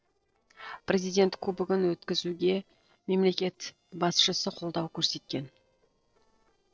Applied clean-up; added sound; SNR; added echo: neural separator model SepFormer DNS4.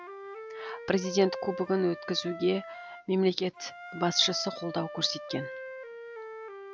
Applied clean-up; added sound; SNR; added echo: none; Wind instrument, woodwind instrument; 11 dB; none.